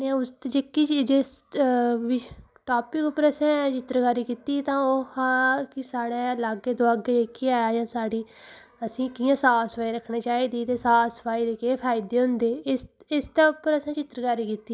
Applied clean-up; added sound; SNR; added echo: none; none; none; none.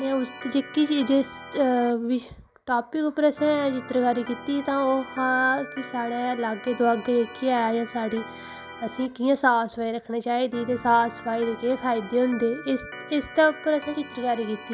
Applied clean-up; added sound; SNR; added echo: none; Organ; 16 dB; none.